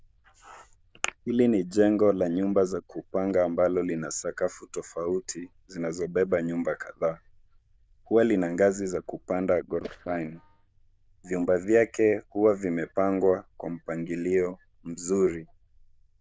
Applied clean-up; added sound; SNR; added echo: neural diffusion model UNIVERSE++.